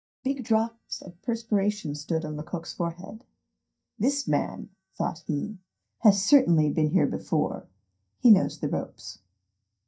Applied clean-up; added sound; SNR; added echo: neural mask model DeepFilterNet 3.